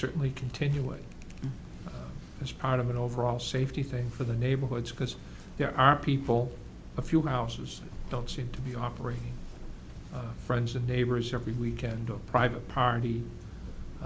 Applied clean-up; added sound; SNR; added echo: none; none; none; none.